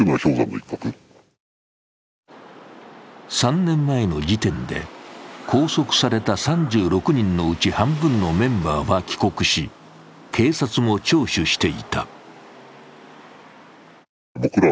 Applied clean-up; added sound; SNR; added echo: none; none; none; none.